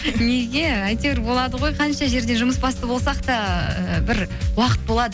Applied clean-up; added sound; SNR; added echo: none; Bowed string instrument; 15 dB; none.